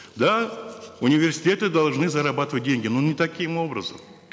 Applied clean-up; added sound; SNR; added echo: none; none; none; none.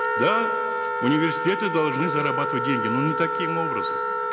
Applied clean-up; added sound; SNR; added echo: none; Wind instrument, woodwind instrument; 0 dB; none.